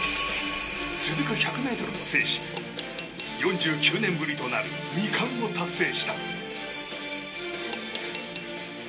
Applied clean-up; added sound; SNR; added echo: none; Cutlery, silverware / Dishes, pots, and pans; 13 dB; reverberation time 0.2 s.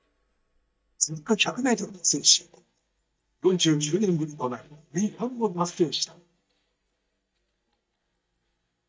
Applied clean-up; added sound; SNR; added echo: neural mask model DeepFilterNet 3.